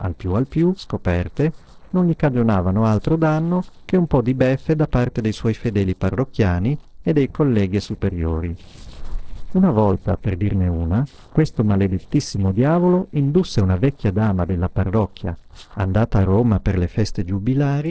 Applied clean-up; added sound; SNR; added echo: neural separator model SepFormer DNS4.